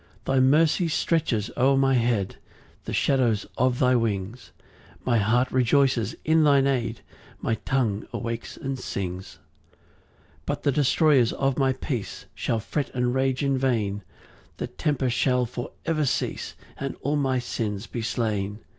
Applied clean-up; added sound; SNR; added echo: none; none; none; none.